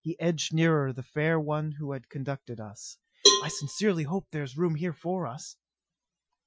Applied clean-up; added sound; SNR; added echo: classical method Wiener filter.